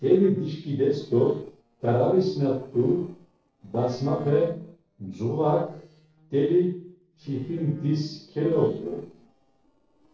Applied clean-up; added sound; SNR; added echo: neural separator model SepFormer DNS4.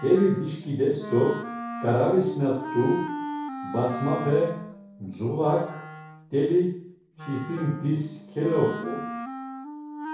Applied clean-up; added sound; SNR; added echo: none; Wind instrument, woodwind instrument; 10 dB; reverberation time 0.6 s.